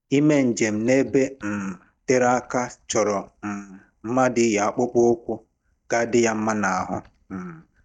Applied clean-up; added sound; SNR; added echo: neural mask model DeepFilterNet 3.